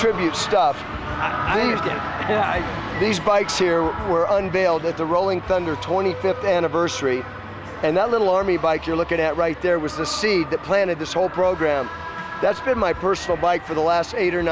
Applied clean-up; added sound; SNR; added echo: none; none; none; none.